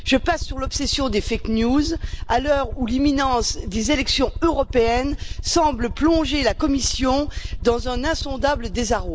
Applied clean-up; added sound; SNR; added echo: none; Aircraft; 7 dB; none.